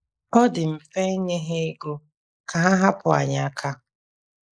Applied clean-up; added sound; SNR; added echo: neural mask model Resemble Enhance denoiser.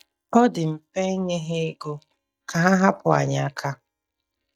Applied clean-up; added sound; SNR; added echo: neural mask model DeepFilterNet 3.